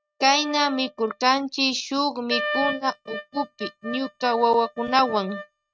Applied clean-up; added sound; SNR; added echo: neural mask model RNNoise.